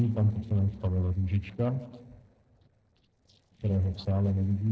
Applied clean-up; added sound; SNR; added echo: neural separator model SepFormer DNS4.